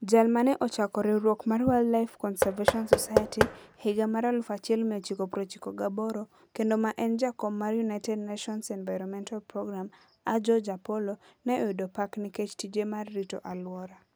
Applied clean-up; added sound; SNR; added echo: none; Knock / Wood; 0 dB; none.